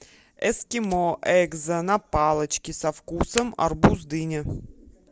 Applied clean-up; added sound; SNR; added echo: none; Fire; 19 dB; none.